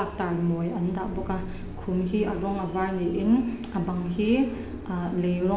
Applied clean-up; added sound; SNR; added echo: none; none; none; none.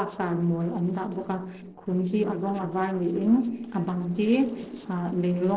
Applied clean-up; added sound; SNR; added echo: neural separator model SepFormer DNS4.